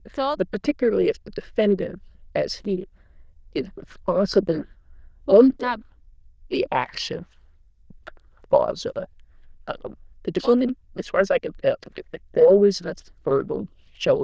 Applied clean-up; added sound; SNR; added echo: neural diffusion model UNIVERSE++.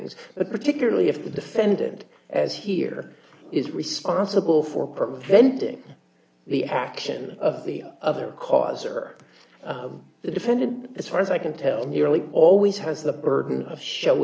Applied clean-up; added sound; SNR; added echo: none; none; none; none.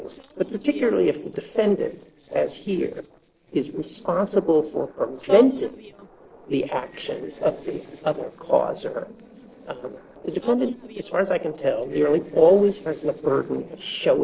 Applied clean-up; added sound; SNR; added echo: neural separator model SepFormer DNS4.